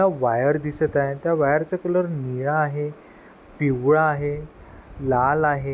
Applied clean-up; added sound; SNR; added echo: none; none; none; none.